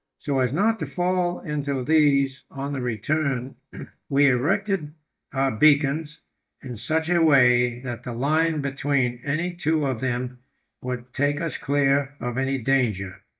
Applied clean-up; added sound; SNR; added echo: neural mask model DeepFilterNet 3.